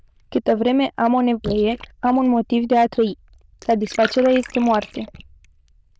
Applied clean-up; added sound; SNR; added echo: neural diffusion model UNIVERSE++.